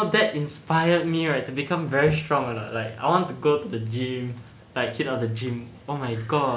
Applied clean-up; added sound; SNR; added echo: none; none; none; none.